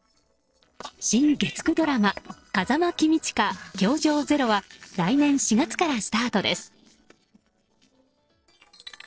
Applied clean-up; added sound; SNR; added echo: neural separator model SepFormer DNS4.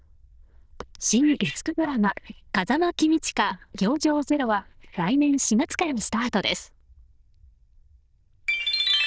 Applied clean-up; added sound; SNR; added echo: neural diffusion model UNIVERSE++.